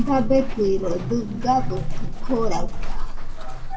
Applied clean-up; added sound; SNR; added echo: none; Walk, footsteps; -2 dB; reverberation time 1.3 s.